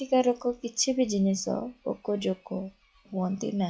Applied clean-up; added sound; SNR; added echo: classical method log-MMSE.